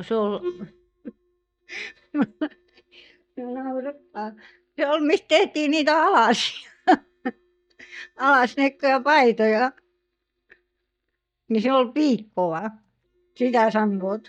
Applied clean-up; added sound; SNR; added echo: neural mask model DeepFilterNet 3.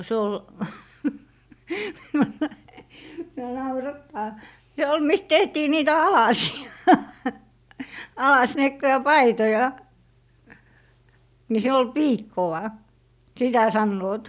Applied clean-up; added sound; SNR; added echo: none; none; none; none.